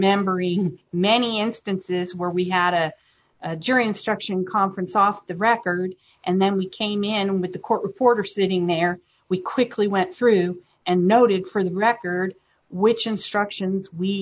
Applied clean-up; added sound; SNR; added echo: none; none; none; none.